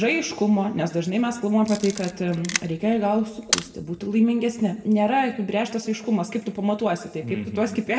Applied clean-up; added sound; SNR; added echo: none; Camera; 8 dB; reverberation time 0.9 s.